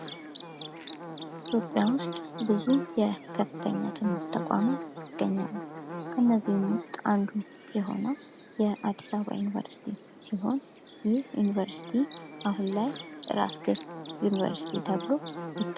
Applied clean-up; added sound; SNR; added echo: none; Buzz / Bird; 9 dB; none.